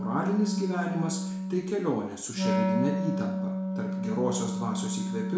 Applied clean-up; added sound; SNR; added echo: none; Wind instrument, woodwind instrument; -1 dB; reverberation time 0.6 s.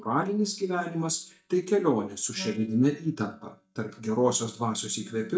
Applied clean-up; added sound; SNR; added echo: neural mask model DeepFilterNet 3.